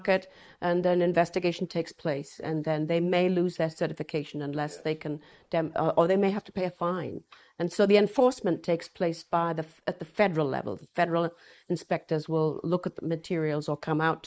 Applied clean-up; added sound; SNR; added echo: neural mask model Resemble Enhance denoiser.